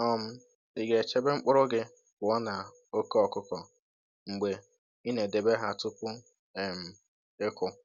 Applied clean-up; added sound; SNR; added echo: none; none; none; none.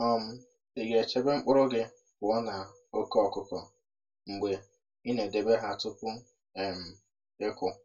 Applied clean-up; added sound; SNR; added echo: none; none; none; reverberation time 0.1 s.